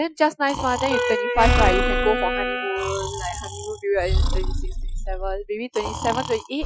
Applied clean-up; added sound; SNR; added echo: classical method Wiener filter.